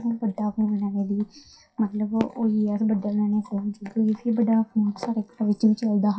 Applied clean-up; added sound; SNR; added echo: classical method WPE with log-MMSE.